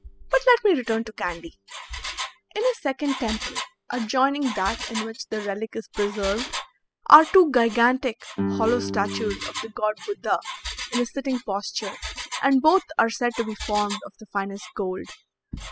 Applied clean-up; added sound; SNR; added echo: classical method spectral subtraction.